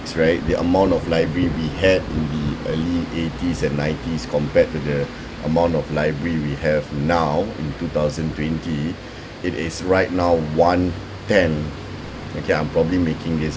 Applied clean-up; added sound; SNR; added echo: none; Aircraft; 17 dB; none.